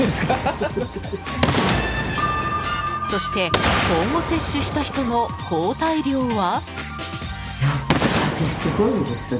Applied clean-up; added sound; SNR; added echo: none; Boom; 3 dB; none.